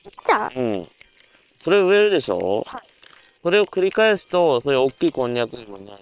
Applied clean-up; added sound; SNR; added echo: neural separator model SepFormer WHAM!.